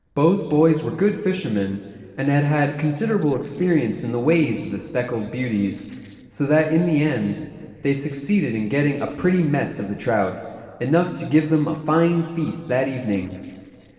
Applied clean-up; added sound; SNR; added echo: neural separator model SepFormer DNS4.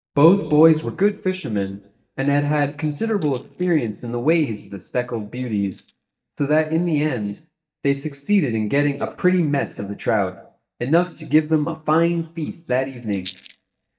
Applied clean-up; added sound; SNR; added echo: neural mask model DeepFilterNet 3.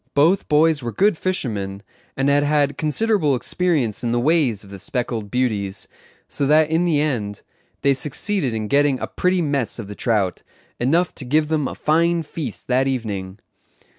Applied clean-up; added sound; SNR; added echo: none; none; none; none.